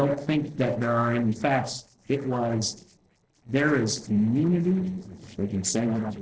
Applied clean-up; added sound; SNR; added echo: neural separator model SepFormer DNS4.